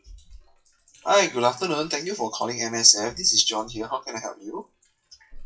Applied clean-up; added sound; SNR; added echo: classical method WPE with log-MMSE.